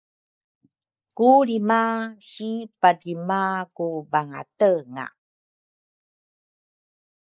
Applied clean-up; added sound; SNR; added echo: neural mask model Resemble Enhance denoiser.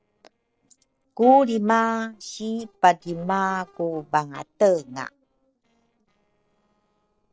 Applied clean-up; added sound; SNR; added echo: neural separator model SepFormer DNS4.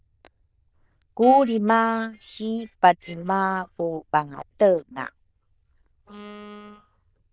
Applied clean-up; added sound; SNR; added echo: neural diffusion model UNIVERSE++.